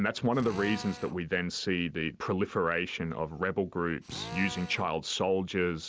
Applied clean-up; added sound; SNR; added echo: none; Drill; 14 dB; none.